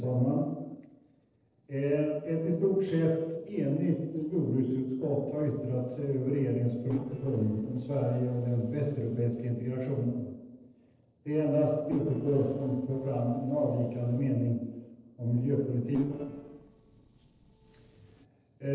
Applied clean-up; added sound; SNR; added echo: neural separator model SepFormer DNS4.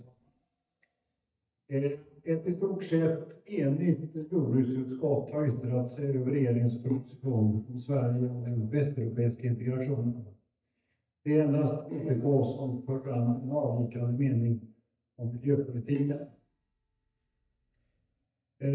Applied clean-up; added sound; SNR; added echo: neural mask model DeepFilterNet 3.